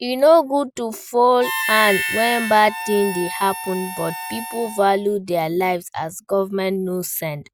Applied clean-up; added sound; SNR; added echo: none; Harmonica; 7 dB; none.